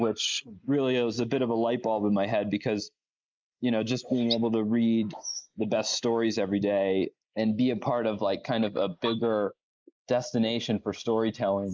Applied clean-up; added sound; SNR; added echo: neural mask model Resemble Enhance denoiser.